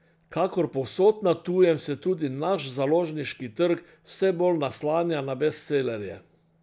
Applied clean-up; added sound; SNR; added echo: none; none; none; none.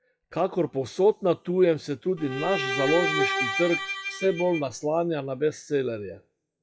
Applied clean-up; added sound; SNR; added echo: classical method WPE with log-MMSE.